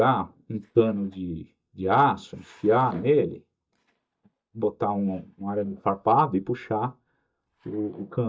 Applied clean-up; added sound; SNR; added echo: neural mask model DeepFilterNet 3.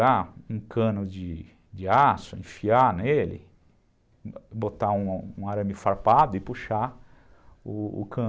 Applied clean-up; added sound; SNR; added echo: none; none; none; none.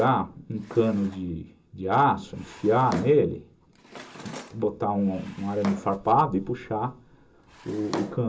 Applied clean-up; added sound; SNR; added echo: none; Drawer open or close; 16 dB; reverberation time 0.2 s.